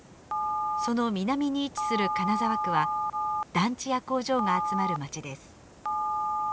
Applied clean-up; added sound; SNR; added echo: none; Telephone; 1 dB; none.